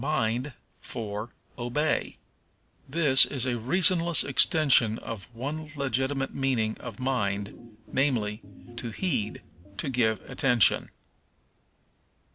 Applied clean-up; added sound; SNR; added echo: none; Organ; 17 dB; none.